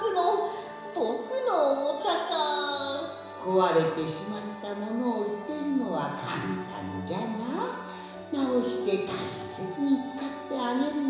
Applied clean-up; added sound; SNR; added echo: none; Wind instrument, woodwind instrument; 19 dB; reverberation time 1.0 s.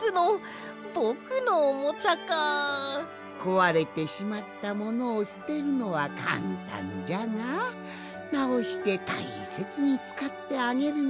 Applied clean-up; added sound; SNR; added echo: none; none; none; none.